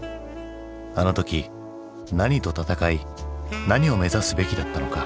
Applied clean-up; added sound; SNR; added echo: none; none; none; none.